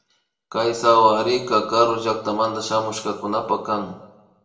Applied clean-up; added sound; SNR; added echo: none; none; none; reverberation time 0.7 s.